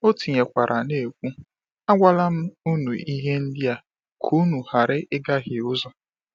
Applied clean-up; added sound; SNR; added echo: none; none; none; none.